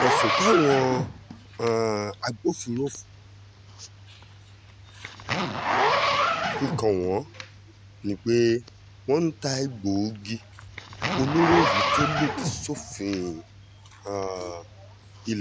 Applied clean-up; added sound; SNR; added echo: none; Zipper (clothing); 2 dB; none.